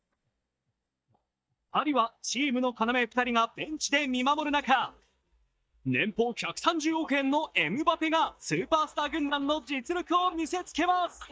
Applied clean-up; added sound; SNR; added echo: neural mask model DeepFilterNet 3.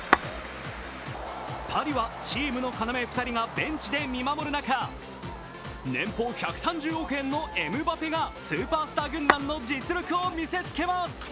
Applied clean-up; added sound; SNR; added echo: none; Tap / Glass; 1 dB; none.